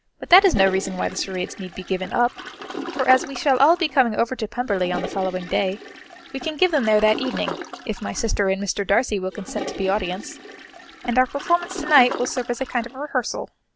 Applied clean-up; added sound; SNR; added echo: none; Toilet flush; 12 dB; none.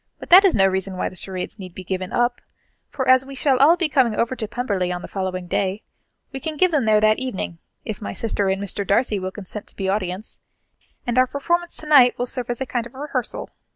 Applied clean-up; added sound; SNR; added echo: none; none; none; none.